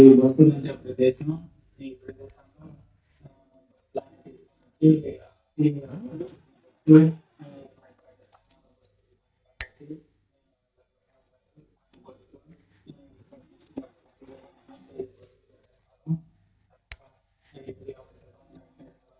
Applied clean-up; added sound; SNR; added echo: neural mask model DeepFilterNet 3.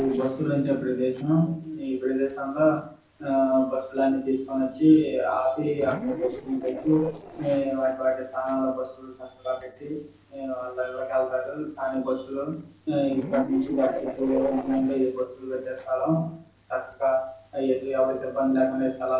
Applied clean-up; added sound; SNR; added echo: neural separator model SepFormer DNS4.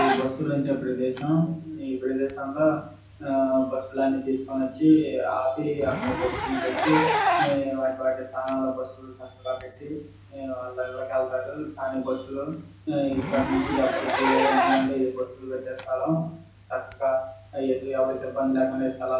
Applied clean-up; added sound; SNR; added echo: none; Zipper (clothing); 5 dB; reverberation time 0.6 s.